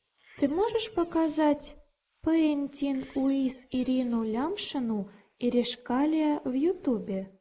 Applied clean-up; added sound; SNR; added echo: neural mask model Resemble Enhance denoiser.